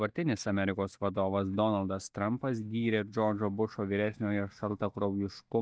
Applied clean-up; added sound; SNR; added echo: neural mask model DeepFilterNet 3.